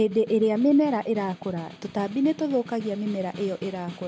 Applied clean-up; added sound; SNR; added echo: none; Snare drum; 18 dB; none.